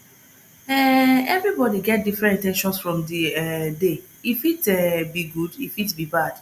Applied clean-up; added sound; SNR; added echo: none; none; none; none.